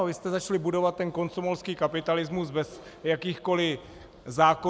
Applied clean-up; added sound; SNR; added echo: none; none; none; none.